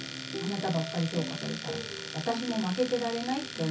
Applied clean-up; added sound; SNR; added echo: none; Domestic sounds, home sounds; 8 dB; reverberation time 0.3 s.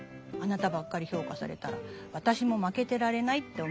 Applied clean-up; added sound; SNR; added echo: none; none; none; none.